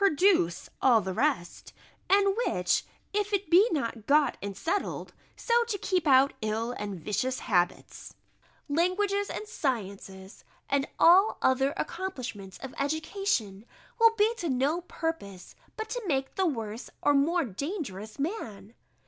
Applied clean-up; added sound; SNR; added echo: none; none; none; none.